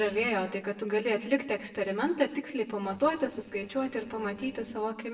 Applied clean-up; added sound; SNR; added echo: neural separator model SepFormer DNS4.